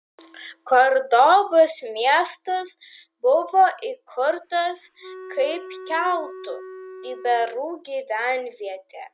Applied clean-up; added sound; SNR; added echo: none; Wind instrument, woodwind instrument; 17 dB; none.